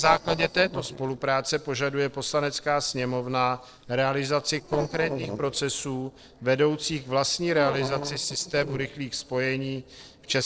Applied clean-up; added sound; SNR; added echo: neural separator model SepFormer DNS4.